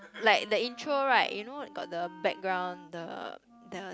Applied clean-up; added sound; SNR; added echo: none; Wind instrument, woodwind instrument; 20 dB; none.